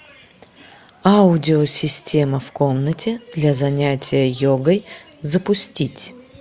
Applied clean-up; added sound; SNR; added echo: none; none; none; none.